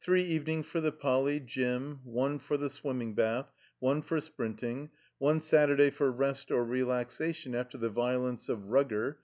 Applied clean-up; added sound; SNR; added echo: none; none; none; none.